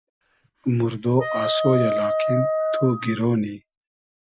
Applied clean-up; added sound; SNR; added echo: classical method Wiener filter.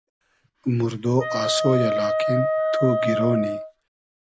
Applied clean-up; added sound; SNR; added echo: none; Wind instrument, woodwind instrument; 0 dB; none.